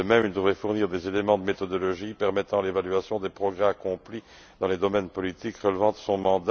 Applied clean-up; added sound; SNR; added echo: none; none; none; none.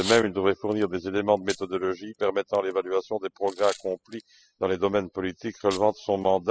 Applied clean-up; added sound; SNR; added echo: classical method spectral subtraction.